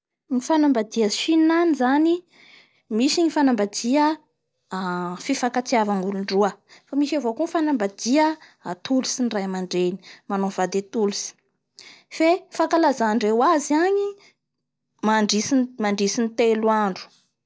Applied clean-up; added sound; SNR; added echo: none; none; none; none.